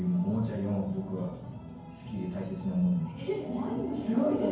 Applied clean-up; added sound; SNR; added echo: none; none; none; reverberation time 0.9 s.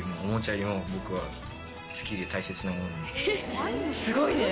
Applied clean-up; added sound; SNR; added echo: none; none; none; none.